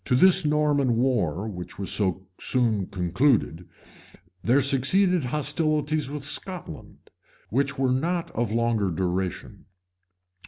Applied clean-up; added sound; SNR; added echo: none; none; none; none.